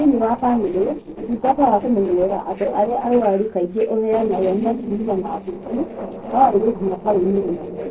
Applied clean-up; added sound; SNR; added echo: neural separator model SepFormer DNS4.